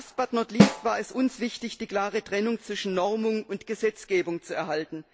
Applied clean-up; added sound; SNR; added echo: none; Snare drum; -3 dB; none.